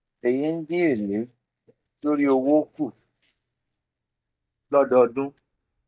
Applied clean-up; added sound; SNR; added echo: neural mask model DeepFilterNet 3.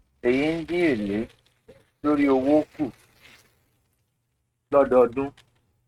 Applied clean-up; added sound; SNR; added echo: neural mask model RNNoise.